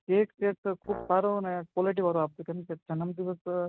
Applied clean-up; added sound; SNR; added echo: neural mask model RNNoise.